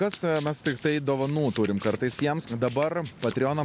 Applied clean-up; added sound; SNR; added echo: none; Domestic sounds, home sounds; 15 dB; none.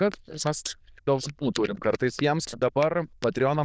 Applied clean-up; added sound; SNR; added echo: neural diffusion model UNIVERSE++.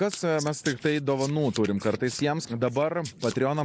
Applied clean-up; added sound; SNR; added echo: neural mask model Resemble Enhance denoiser.